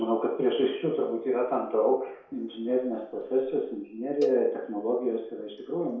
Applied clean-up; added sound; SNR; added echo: none; Cowbell; 11 dB; reverberation time 0.6 s.